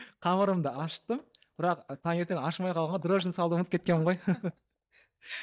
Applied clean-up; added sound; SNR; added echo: neural mask model DeepFilterNet 3.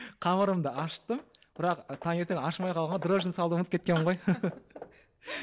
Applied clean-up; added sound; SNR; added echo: none; Hammer / Wood; 19 dB; none.